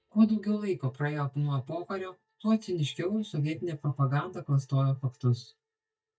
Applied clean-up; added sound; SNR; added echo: neural mask model DeepFilterNet 3.